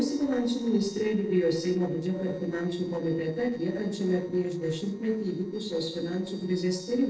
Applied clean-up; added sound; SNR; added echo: neural separator model SepFormer DNS4.